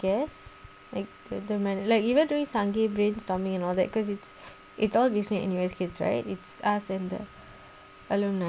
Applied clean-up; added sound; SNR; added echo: none; none; none; none.